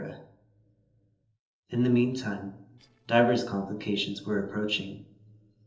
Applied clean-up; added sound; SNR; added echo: neural separator model SepFormer DNS4.